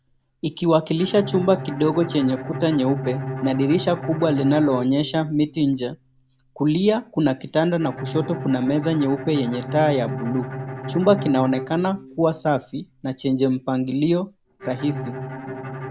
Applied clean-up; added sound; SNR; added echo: none; Bowed string instrument; 11 dB; none.